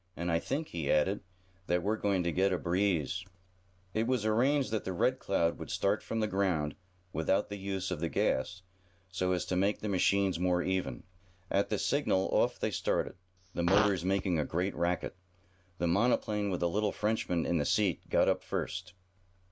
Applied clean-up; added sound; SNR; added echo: none; Fart; 7 dB; none.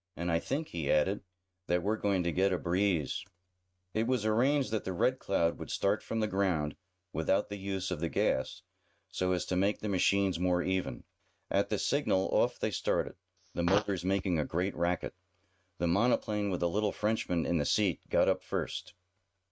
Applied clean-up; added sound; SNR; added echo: neural mask model RNNoise.